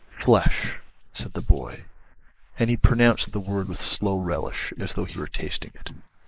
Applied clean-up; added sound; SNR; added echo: neural mask model Resemble Enhance denoiser.